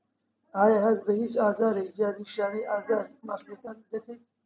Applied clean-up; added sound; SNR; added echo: none; none; none; none.